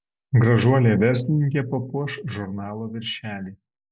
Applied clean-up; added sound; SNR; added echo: none; none; none; none.